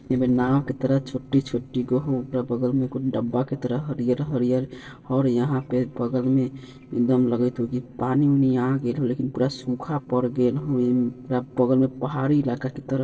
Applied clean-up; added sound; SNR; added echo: neural separator model SepFormer DNS4.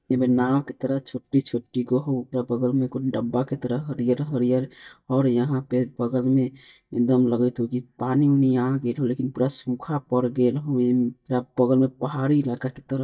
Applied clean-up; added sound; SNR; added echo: neural mask model DeepFilterNet 3.